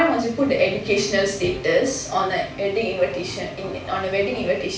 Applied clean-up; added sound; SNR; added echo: none; Piano; 20 dB; reverberation time 0.4 s.